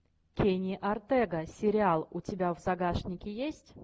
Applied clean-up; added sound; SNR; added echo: none; none; none; none.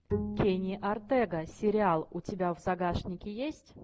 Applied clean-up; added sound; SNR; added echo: none; Bowed string instrument; 8 dB; none.